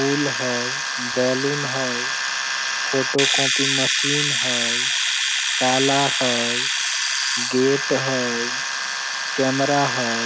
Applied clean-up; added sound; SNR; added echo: none; Domestic sounds, home sounds; -2 dB; none.